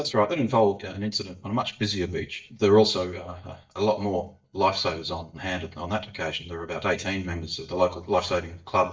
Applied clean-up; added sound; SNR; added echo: neural mask model DeepFilterNet 3.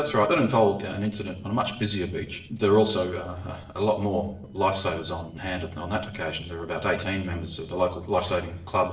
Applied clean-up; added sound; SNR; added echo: neural separator model SepFormer DNS4.